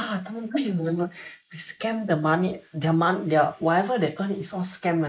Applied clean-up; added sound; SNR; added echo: neural mask model Resemble Enhance denoiser.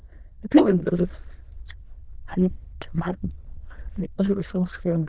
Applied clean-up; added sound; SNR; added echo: neural diffusion model UNIVERSE++.